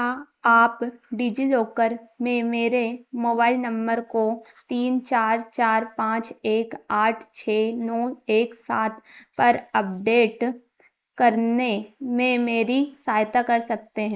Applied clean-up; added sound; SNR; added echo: neural mask model Resemble Enhance denoiser.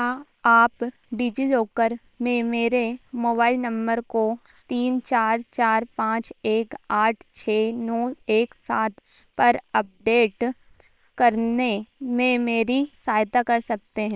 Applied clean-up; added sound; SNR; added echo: neural separator model SepFormer WHAM!.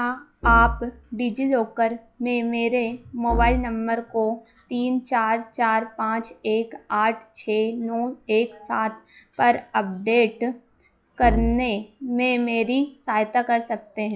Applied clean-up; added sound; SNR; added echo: classical method log-MMSE.